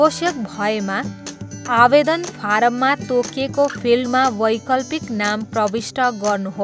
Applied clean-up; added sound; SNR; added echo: none; Acoustic guitar; 15 dB; none.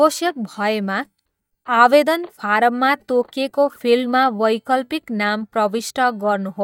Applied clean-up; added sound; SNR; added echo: neural mask model DeepFilterNet 3.